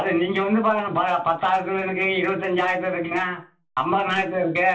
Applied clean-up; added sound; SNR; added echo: none; none; none; reverberation time 0.3 s.